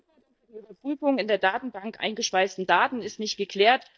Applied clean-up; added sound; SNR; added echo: neural mask model DeepFilterNet 3.